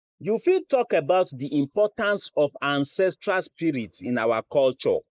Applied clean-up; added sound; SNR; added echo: neural mask model Resemble Enhance denoiser.